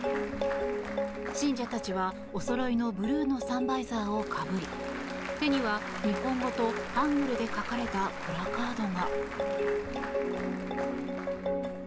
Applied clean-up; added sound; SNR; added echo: none; Applause / Crowd; 9 dB; none.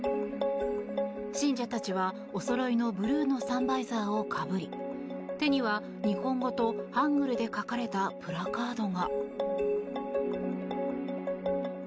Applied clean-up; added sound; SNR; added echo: none; none; none; none.